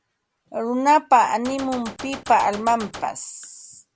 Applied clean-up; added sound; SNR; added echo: none; Gunshot, gunfire; 14 dB; none.